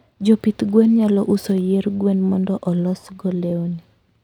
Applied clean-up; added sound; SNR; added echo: none; none; none; none.